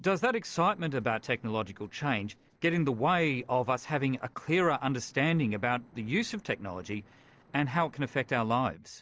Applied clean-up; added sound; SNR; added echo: neural separator model SepFormer DNS4.